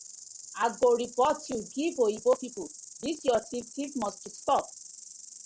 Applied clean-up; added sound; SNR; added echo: none; Insect; 16 dB; none.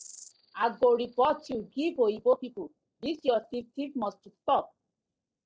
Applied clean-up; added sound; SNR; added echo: neural mask model DeepFilterNet 3.